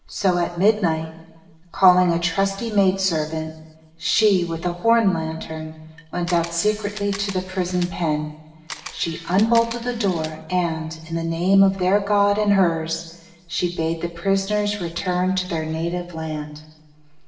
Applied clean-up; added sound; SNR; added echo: none; Camera; 15 dB; reverberation time 1.1 s.